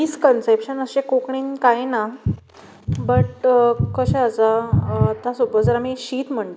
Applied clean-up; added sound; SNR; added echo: none; Bass guitar; 3 dB; none.